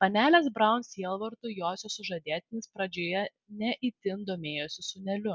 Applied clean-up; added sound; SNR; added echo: none; none; none; none.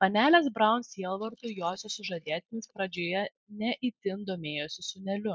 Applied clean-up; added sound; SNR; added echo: neural mask model Resemble Enhance denoiser.